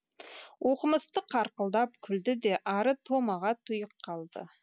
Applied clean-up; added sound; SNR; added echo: none; none; none; none.